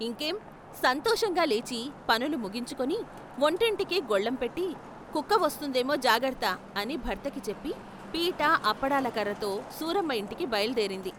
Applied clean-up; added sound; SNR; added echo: none; Traffic noise, roadway noise; 15 dB; none.